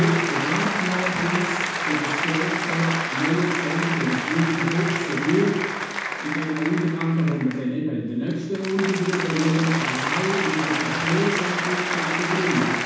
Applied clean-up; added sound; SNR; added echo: none; Applause; 3 dB; reverberation time 1.1 s.